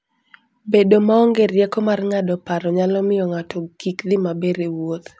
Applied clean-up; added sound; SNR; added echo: none; none; none; none.